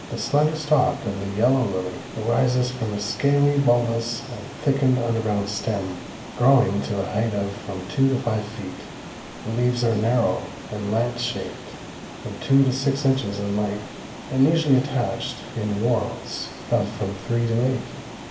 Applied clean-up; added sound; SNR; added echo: none; Water; 14 dB; reverberation time 0.8 s.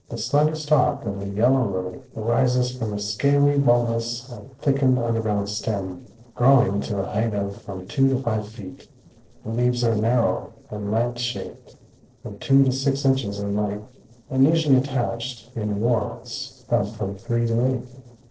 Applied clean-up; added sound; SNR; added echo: neural separator model SepFormer DNS4.